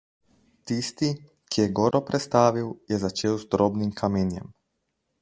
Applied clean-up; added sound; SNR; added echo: none; none; none; none.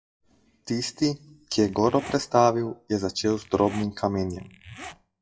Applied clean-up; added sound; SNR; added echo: classical method WPE with log-MMSE.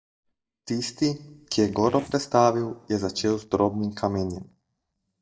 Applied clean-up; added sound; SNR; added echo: neural mask model DeepFilterNet 3.